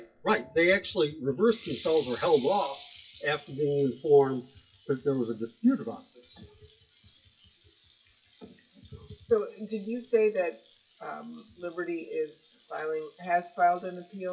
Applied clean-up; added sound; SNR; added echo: classical method WPE with log-MMSE.